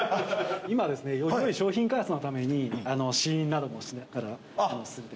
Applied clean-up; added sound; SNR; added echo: none; none; none; none.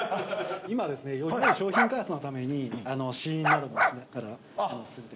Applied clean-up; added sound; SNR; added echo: none; Bark; -4 dB; none.